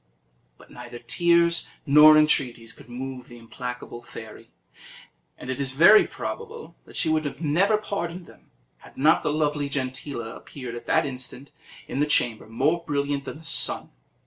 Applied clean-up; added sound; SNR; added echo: none; none; none; none.